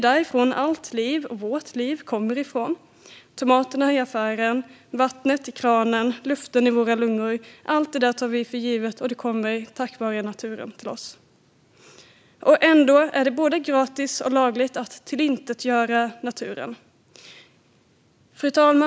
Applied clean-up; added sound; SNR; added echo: none; none; none; none.